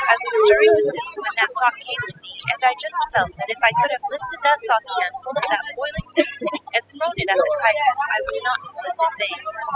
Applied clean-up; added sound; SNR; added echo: classical method spectral subtraction.